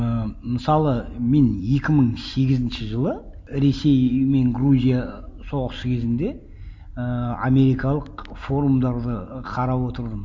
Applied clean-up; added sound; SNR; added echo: none; none; none; none.